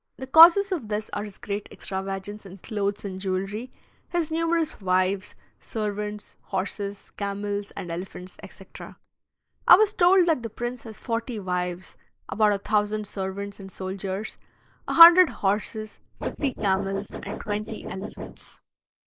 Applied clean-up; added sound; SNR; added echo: neural mask model Resemble Enhance denoiser.